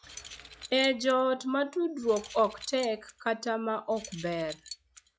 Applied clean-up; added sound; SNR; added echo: classical method log-MMSE.